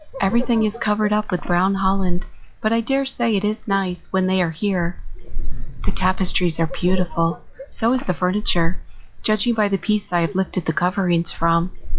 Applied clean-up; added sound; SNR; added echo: classical method log-MMSE.